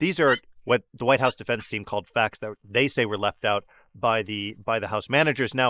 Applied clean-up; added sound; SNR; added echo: neural mask model Resemble Enhance denoiser.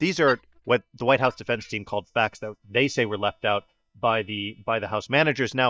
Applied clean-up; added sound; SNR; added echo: neural mask model DeepFilterNet 3.